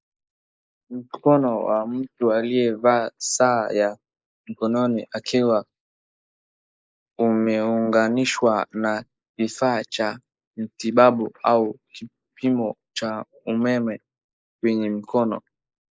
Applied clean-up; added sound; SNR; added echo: neural mask model Resemble Enhance denoiser.